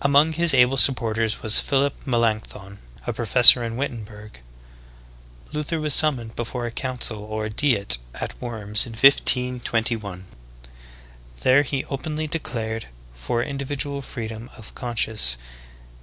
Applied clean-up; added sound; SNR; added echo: none; none; none; none.